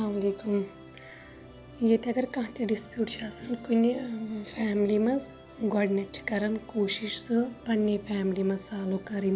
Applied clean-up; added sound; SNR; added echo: none; Musical instrument; 19 dB; none.